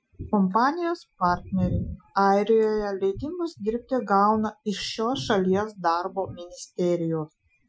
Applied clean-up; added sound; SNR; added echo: classical method Wiener filter.